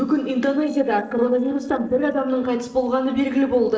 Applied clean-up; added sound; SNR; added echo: neural separator model SepFormer DNS4.